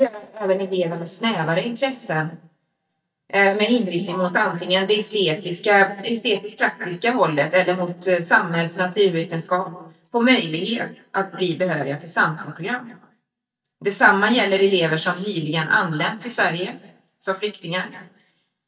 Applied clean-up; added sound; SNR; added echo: neural mask model DeepFilterNet 3.